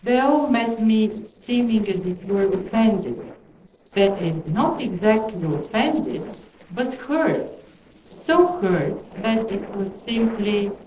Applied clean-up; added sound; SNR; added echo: neural separator model SepFormer DNS4.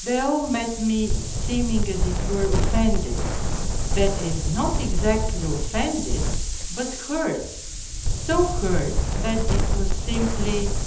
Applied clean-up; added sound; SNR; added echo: none; Wind; -3 dB; reverberation time 1.2 s.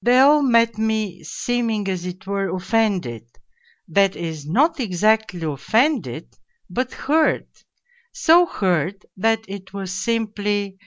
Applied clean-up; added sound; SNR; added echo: none; none; none; none.